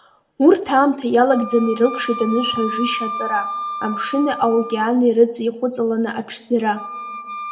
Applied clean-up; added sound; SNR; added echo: none; Wind instrument, woodwind instrument; 11 dB; reverberation time 1.2 s.